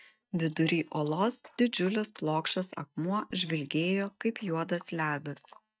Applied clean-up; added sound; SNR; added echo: neural mask model DeepFilterNet 3.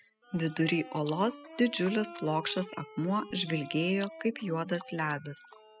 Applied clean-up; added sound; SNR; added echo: classical method spectral subtraction.